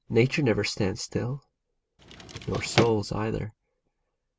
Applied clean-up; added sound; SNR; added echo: none; Drawer open or close; 3 dB; none.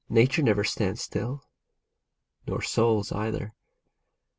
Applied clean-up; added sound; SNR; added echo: none; none; none; none.